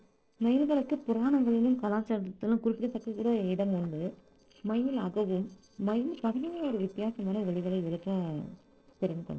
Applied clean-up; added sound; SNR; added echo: neural separator model SepFormer DNS4.